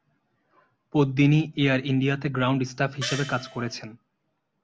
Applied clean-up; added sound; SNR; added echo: none; Gong; 10 dB; none.